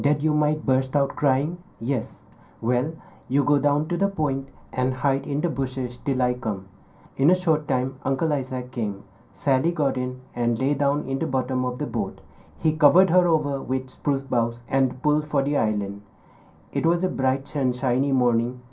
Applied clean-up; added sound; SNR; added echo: none; none; none; reverberation time 0.3 s.